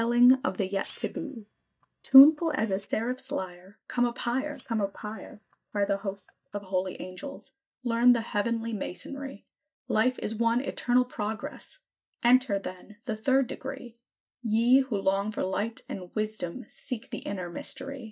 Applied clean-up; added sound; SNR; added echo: neural mask model DeepFilterNet 3.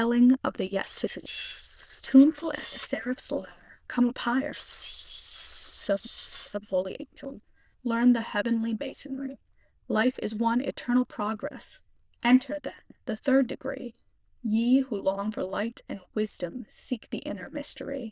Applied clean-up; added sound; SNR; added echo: neural diffusion model UNIVERSE++.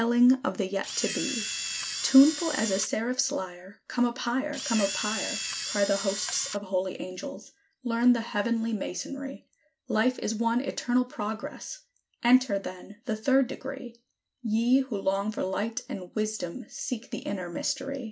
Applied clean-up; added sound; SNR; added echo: none; Camera; 5 dB; none.